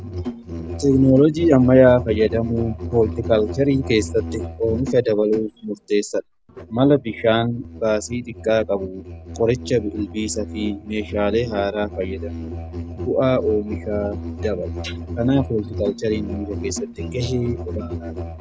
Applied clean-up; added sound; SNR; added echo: none; Musical instrument; 10 dB; none.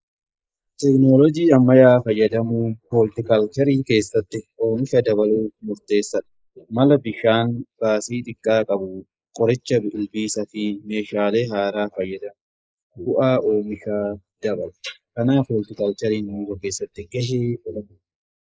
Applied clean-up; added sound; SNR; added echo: neural mask model Resemble Enhance denoiser.